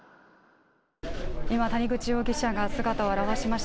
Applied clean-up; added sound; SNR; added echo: none; none; none; none.